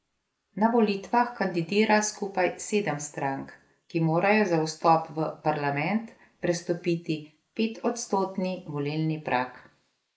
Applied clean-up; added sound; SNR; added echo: neural mask model Resemble Enhance denoiser.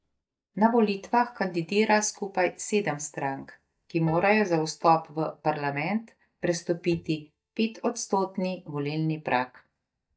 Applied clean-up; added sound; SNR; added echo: neural mask model DeepFilterNet 3.